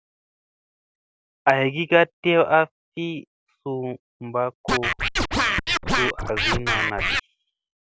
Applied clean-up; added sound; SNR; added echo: none; Scratching (performance technique); -2 dB; none.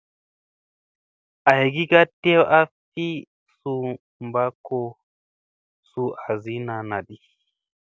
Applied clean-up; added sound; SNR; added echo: none; none; none; none.